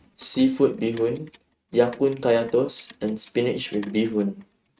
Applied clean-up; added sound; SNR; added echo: neural mask model RNNoise.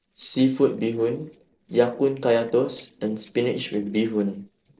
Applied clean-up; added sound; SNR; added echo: neural separator model SepFormer DNS4.